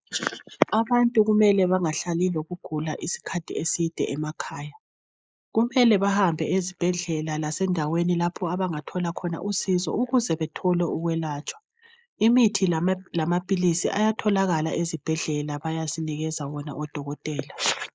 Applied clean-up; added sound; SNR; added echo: neural mask model Resemble Enhance denoiser.